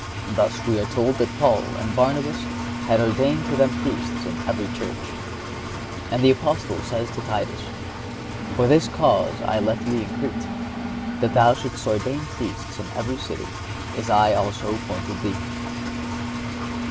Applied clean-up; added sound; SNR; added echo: none; Engine; 5 dB; none.